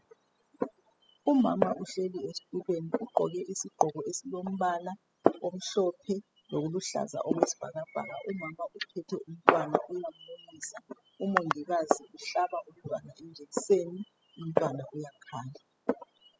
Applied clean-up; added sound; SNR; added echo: classical method spectral subtraction.